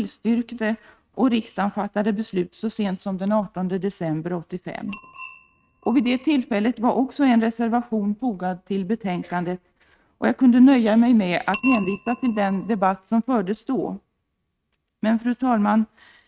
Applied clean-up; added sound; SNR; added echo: neural mask model RNNoise.